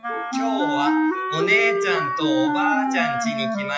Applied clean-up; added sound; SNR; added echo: classical method WPE with log-MMSE.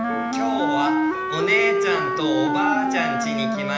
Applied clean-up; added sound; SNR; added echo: none; Wind instrument, woodwind instrument; -3 dB; reverberation time 1.0 s.